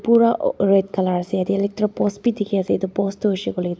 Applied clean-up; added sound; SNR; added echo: none; none; none; none.